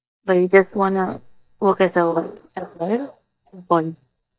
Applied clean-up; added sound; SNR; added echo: neural mask model DeepFilterNet 3.